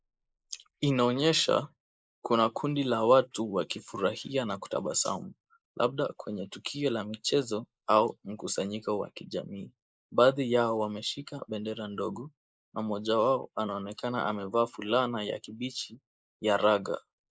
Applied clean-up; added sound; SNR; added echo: neural mask model Resemble Enhance denoiser.